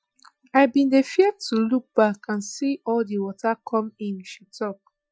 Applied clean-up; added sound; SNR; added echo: classical method Wiener filter.